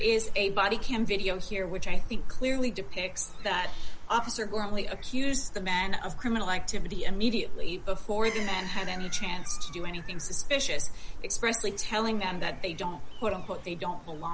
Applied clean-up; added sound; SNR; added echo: none; Gull, seagull / Fowl; -3 dB; none.